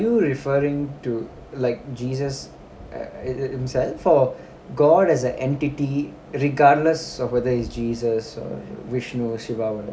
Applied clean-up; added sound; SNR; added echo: none; none; none; none.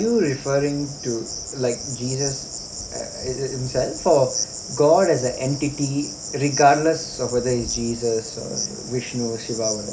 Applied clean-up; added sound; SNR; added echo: none; Cricket; 10 dB; none.